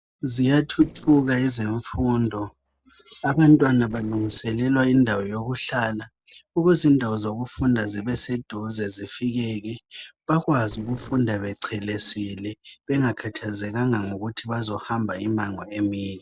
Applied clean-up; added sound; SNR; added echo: neural separator model SepFormer DNS4.